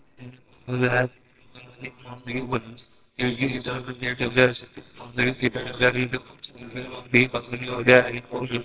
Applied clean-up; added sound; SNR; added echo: neural separator model SepFormer WHAMR!.